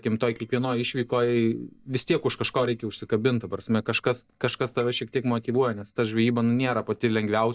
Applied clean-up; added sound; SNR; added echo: neural mask model DeepFilterNet 3.